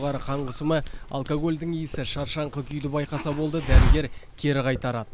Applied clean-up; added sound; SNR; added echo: none; Hiss; -1 dB; none.